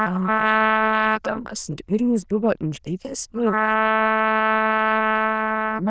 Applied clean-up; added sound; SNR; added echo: neural diffusion model UNIVERSE++.